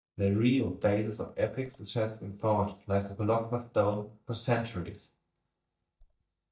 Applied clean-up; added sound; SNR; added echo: neural mask model DeepFilterNet 3.